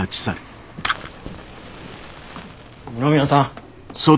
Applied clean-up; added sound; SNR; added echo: none; Fire; 13 dB; none.